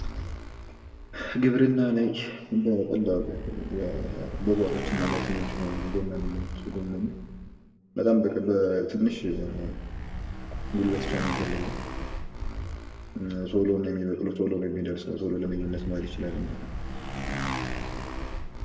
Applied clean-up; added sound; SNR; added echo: none; Motorcycle; 6 dB; reverberation time 1.3 s.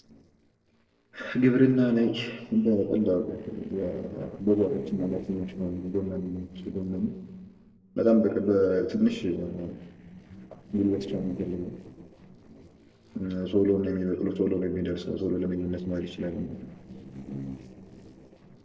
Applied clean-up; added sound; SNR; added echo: neural separator model SepFormer DNS4.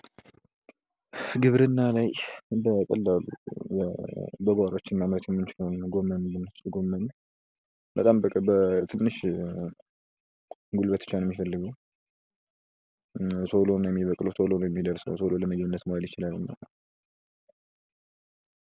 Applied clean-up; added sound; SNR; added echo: none; none; none; none.